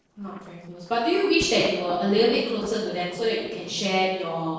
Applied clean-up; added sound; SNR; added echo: neural separator model SepFormer DNS4.